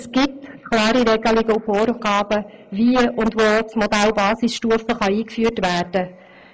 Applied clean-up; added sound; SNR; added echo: neural mask model Resemble Enhance denoiser.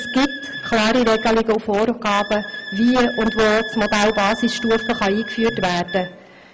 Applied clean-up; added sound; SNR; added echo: none; Wind instrument, woodwind instrument; 12 dB; none.